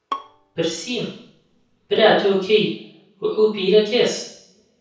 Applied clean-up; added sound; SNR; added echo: none; Bowed string instrument; 17 dB; reverberation time 0.6 s.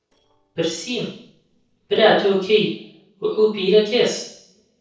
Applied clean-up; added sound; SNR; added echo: neural separator model SepFormer DNS4.